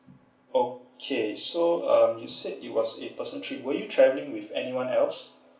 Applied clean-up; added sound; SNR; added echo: none; none; none; reverberation time 0.4 s.